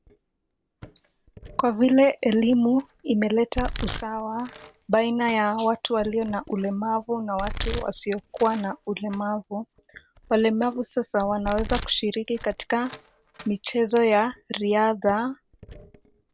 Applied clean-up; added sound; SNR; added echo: none; Domestic sounds, home sounds; 14 dB; none.